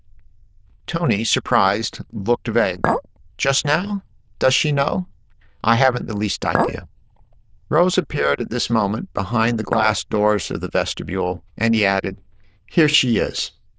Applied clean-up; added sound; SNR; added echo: neural diffusion model UNIVERSE++.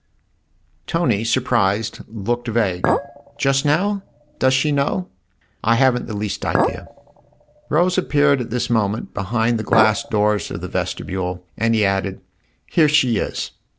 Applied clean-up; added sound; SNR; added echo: none; Chink, clink; 6 dB; none.